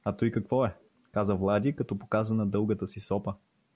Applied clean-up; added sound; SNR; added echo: none; none; none; none.